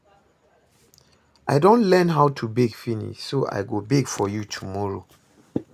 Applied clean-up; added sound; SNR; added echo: none; none; none; none.